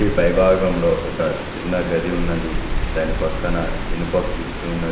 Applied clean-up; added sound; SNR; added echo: none; Rain; 2 dB; reverberation time 0.9 s.